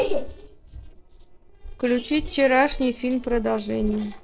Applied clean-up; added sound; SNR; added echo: neural separator model SepFormer DNS4.